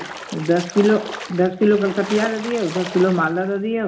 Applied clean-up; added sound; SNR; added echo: none; Splash, splatter; 13 dB; reverberation time 0.4 s.